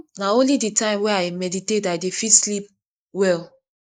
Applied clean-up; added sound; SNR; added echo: neural mask model Resemble Enhance denoiser.